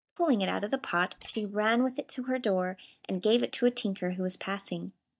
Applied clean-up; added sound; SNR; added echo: neural mask model DeepFilterNet 3.